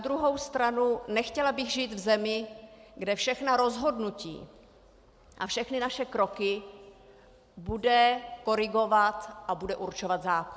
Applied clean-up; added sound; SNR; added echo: none; none; none; none.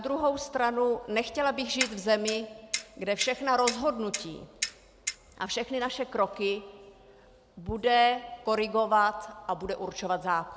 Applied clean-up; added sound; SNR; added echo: none; Clock; 8 dB; none.